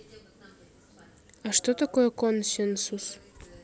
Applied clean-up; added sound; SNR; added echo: none; none; none; none.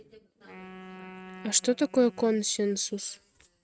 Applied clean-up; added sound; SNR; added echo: neural mask model RNNoise.